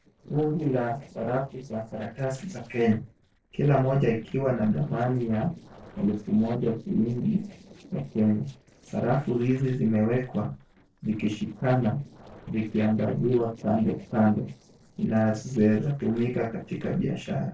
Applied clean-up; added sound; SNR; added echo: neural separator model SepFormer DNS4.